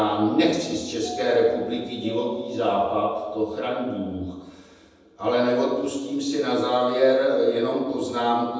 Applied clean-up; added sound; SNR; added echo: none; Doorbell; 13 dB; reverberation time 1.1 s.